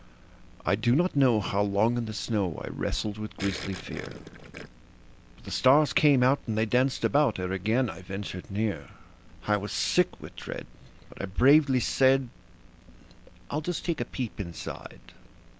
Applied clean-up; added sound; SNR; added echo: none; Gurgling; 13 dB; none.